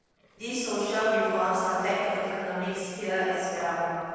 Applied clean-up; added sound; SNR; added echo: neural separator model SepFormer DNS4.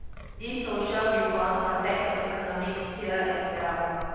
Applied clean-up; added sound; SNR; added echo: none; Wind; 13 dB; reverberation time 2.1 s.